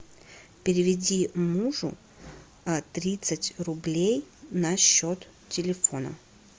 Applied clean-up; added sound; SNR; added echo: none; none; none; none.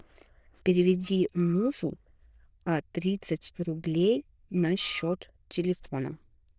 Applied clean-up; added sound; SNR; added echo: neural diffusion model UNIVERSE++.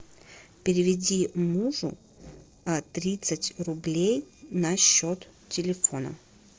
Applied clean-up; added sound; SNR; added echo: neural separator model SepFormer DNS4.